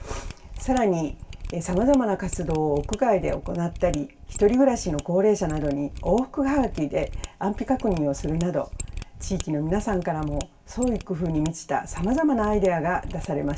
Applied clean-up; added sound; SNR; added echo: none; Mechanisms; 11 dB; reverberation time 0.2 s.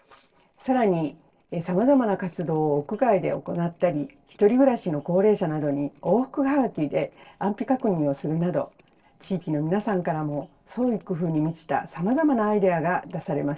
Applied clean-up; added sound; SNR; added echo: neural separator model SepFormer DNS4.